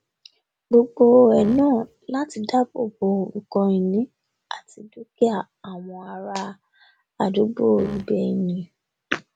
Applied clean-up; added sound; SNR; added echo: none; Fart; 14 dB; none.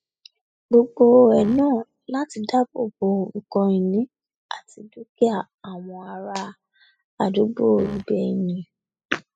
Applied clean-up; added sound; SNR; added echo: classical method spectral subtraction.